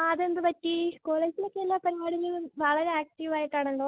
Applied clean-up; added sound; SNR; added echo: none; none; none; none.